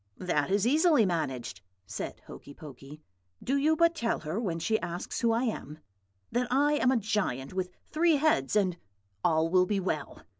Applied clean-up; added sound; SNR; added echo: none; none; none; none.